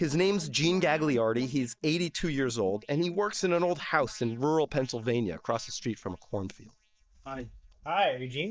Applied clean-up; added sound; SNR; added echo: neural mask model DeepFilterNet 3.